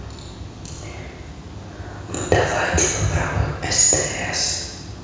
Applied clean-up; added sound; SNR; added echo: none; none; none; reverberation time 1.1 s.